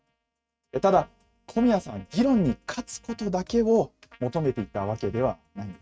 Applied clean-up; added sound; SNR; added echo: neural mask model RNNoise.